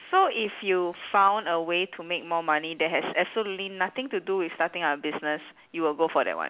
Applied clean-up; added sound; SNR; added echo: none; none; none; none.